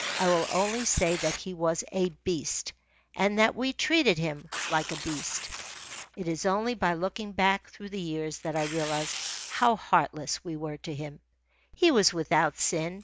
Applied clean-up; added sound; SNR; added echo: none; Tearing; 12 dB; none.